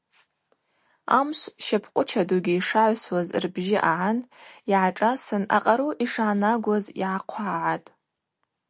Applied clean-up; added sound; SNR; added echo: none; none; none; none.